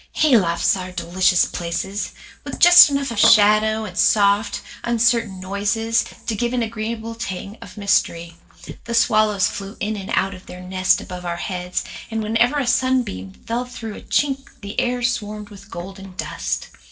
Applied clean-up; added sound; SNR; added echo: neural separator model SepFormer DNS4.